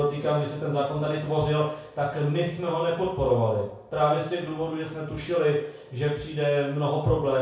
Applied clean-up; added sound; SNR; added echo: none; none; none; reverberation time 0.6 s.